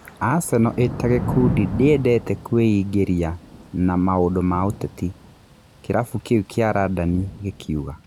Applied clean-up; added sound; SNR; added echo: none; Thunder / Rain; 11 dB; none.